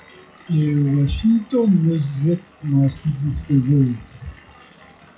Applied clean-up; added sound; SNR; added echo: classical method WPE with log-MMSE.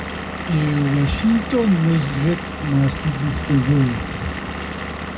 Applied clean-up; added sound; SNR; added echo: none; Engine / Vehicle; 7 dB; reverberation time 0.4 s.